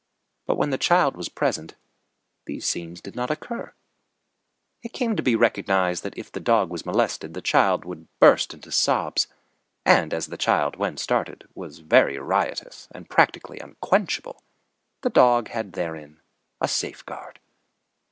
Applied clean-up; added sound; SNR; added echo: none; none; none; none.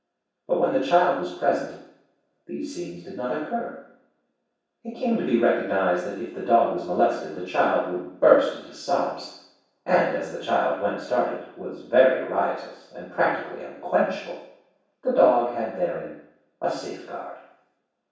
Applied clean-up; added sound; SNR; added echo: none; none; none; reverberation time 0.7 s.